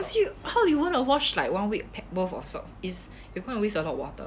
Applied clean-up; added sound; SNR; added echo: none; none; none; none.